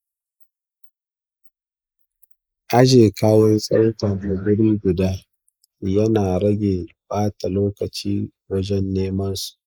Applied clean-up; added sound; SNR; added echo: neural mask model Resemble Enhance denoiser.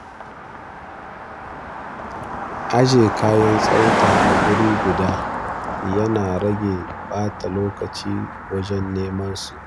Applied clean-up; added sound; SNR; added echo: none; Car passing by; 2 dB; none.